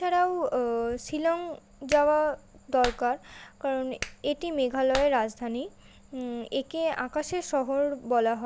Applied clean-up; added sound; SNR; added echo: none; Clapping; 13 dB; none.